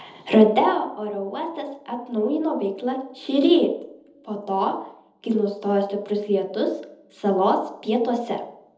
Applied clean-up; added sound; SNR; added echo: none; none; none; reverberation time 0.9 s.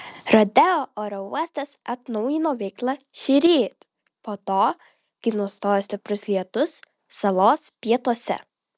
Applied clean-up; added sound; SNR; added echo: none; none; none; none.